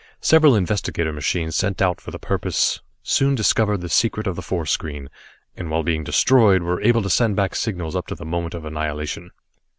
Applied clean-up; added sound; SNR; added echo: none; none; none; none.